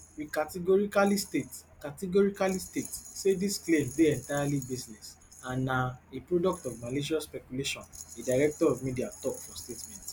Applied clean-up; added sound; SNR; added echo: none; Rattle; 19 dB; none.